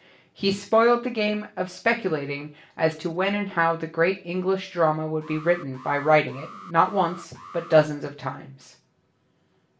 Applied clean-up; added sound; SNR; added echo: none; Alarm; 19 dB; reverberation time 0.3 s.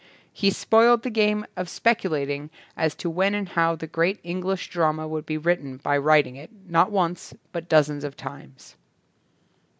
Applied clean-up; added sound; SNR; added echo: none; none; none; none.